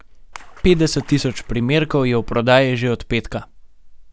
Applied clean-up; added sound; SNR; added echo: none; Splash, splatter; 16 dB; none.